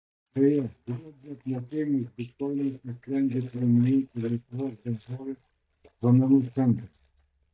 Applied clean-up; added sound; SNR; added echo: neural mask model DeepFilterNet 3.